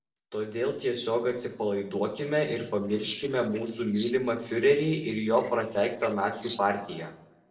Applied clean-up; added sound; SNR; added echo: neural separator model SepFormer DNS4.